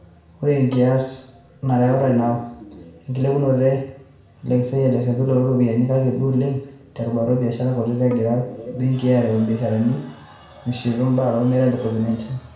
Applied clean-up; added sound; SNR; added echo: none; Bowed string instrument; 17 dB; reverberation time 0.7 s.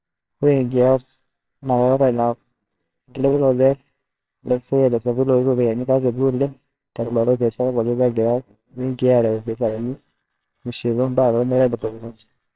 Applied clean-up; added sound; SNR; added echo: neural separator model SepFormer WHAMR!.